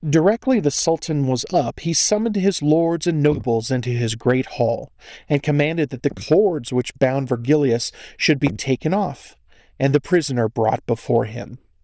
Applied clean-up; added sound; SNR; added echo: neural diffusion model UNIVERSE++.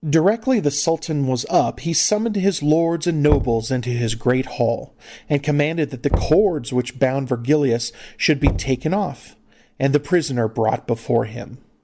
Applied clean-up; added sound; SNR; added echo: none; Knock / Wood; 9 dB; none.